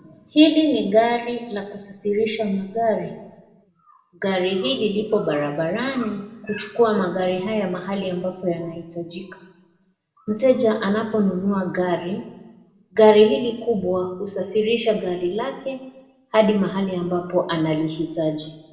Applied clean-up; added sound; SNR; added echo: none; none; none; reverberation time 0.9 s.